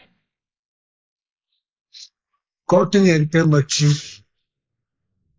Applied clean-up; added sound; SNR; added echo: neural mask model Resemble Enhance denoiser.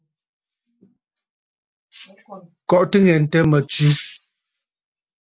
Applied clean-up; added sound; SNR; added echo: none; none; none; none.